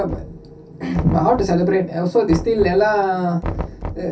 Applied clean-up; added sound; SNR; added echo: none; Knock; 10 dB; reverberation time 0.3 s.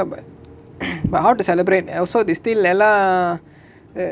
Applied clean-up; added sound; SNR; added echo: none; none; none; none.